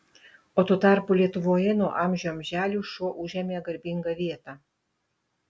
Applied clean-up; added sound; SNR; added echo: none; none; none; none.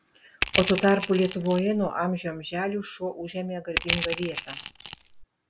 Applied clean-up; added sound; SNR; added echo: none; Crushing; 1 dB; none.